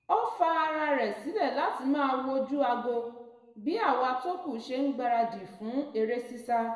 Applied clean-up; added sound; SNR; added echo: none; none; none; reverberation time 1.0 s.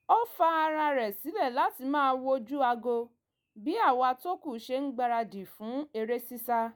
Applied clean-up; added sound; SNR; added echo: none; none; none; none.